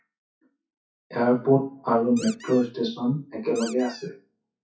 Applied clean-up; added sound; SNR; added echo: classical method WPE with log-MMSE.